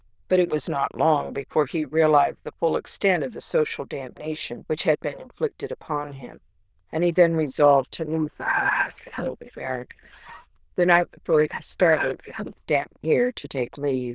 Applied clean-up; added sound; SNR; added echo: neural diffusion model UNIVERSE++.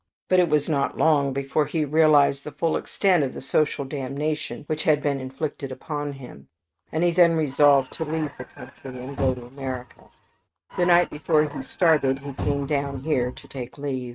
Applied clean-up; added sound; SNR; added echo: neural mask model RNNoise.